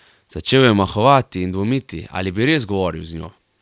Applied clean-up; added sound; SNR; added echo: none; none; none; none.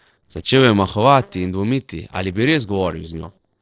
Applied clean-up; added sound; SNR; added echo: neural separator model SepFormer DNS4.